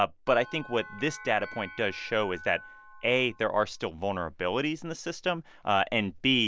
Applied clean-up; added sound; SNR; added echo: none; Bell; 17 dB; none.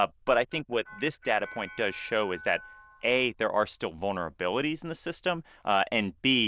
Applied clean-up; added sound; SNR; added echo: neural diffusion model UNIVERSE++.